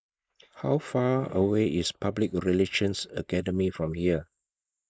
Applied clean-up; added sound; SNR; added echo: neural mask model Resemble Enhance denoiser.